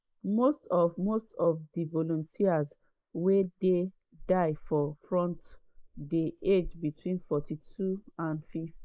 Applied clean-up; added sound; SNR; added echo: neural mask model Resemble Enhance denoiser.